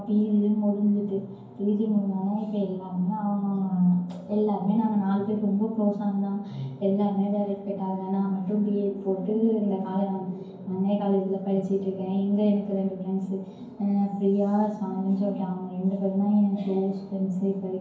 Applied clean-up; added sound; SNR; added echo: none; none; none; reverberation time 0.9 s.